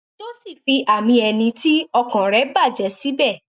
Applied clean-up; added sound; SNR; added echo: neural mask model Resemble Enhance denoiser.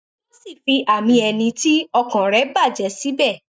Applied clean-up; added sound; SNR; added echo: neural mask model DeepFilterNet 3.